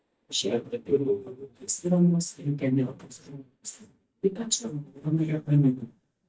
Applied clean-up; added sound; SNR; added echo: neural mask model DeepFilterNet 3.